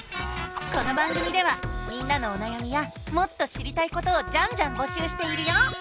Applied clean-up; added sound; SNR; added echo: none; Trumpet; 12 dB; none.